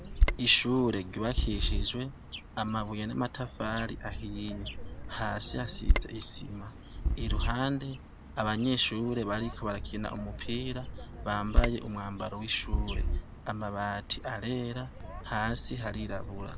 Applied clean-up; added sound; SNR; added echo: none; Bird vocalization, bird call, bird song; 0 dB; none.